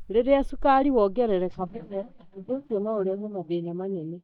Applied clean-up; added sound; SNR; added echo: neural mask model DeepFilterNet 3.